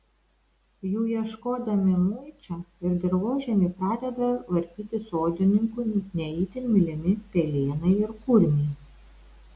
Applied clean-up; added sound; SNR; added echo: none; none; none; none.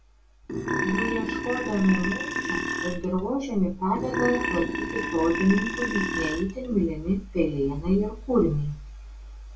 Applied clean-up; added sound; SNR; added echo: none; Burping, eructation; 3 dB; reverberation time 0.2 s.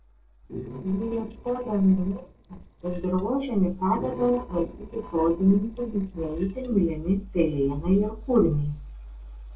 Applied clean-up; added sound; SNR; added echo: neural separator model SepFormer DNS4.